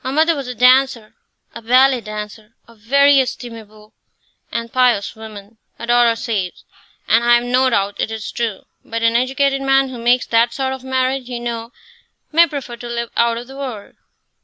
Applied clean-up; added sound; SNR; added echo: none; none; none; none.